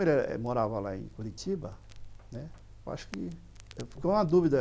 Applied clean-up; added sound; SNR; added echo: none; Crackle; 16 dB; none.